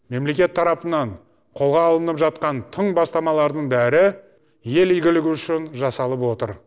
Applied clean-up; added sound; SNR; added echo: none; none; none; none.